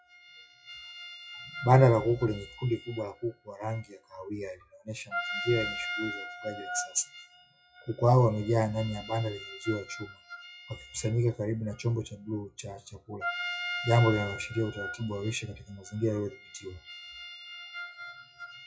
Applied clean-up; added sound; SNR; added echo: classical method WPE with log-MMSE.